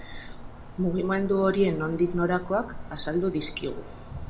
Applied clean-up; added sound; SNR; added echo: none; Insect; 11 dB; reverberation time 0.5 s.